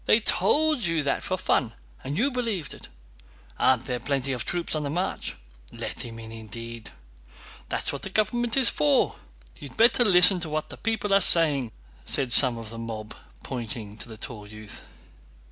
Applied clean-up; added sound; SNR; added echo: none; none; none; none.